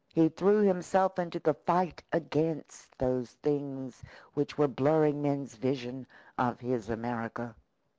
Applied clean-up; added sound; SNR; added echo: none; none; none; none.